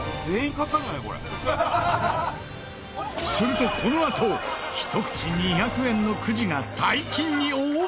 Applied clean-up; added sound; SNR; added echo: none; none; none; none.